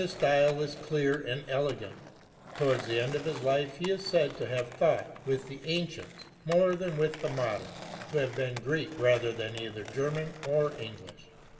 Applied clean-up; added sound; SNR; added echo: none; Skateboard; 16 dB; reverberation time 2.5 s.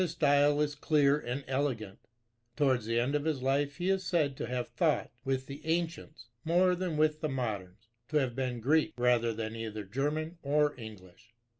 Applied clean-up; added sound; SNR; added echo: none; none; none; none.